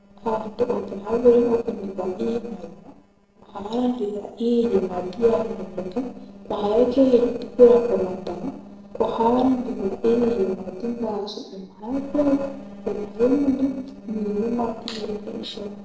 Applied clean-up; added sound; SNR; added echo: neural separator model SepFormer DNS4.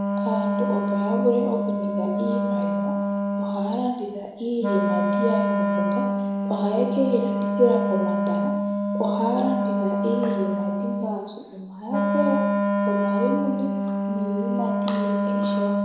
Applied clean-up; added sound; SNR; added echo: none; Wind instrument, woodwind instrument; -4 dB; reverberation time 1.0 s.